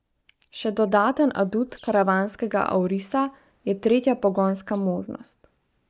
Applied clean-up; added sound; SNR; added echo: neural mask model DeepFilterNet 3.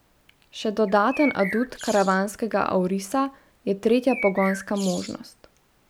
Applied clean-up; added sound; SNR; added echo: none; Bird; 11 dB; none.